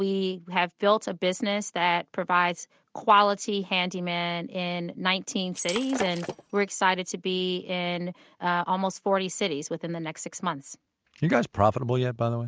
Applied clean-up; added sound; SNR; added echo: neural mask model RNNoise.